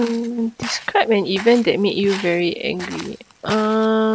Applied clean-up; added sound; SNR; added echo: none; Walk, footsteps; 16 dB; none.